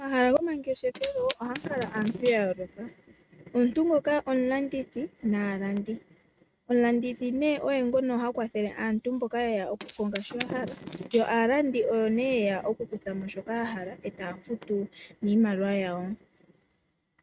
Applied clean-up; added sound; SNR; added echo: neural mask model RNNoise.